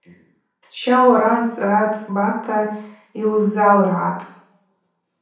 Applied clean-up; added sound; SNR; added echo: none; none; none; reverberation time 0.7 s.